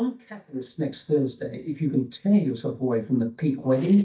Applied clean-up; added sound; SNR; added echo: neural mask model DeepFilterNet 3.